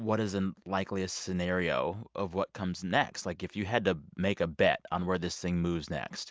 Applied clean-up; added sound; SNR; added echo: none; none; none; none.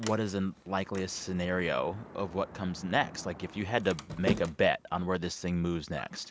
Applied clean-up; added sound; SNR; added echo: none; Sliding door; 11 dB; none.